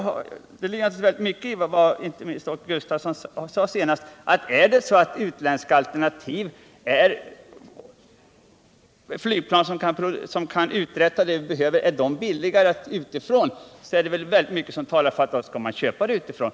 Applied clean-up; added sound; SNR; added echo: none; none; none; none.